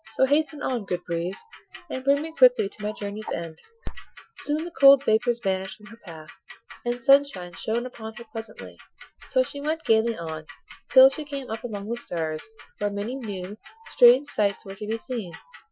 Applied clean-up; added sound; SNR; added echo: classical method Wiener filter.